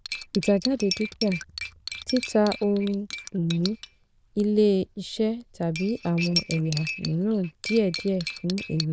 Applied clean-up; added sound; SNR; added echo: neural diffusion model UNIVERSE++.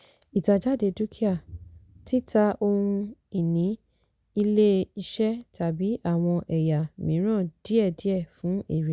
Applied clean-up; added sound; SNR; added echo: none; none; none; none.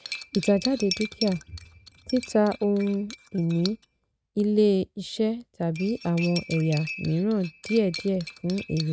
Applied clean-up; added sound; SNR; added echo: neural mask model RNNoise.